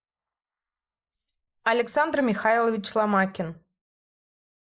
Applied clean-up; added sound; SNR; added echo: neural mask model Resemble Enhance denoiser.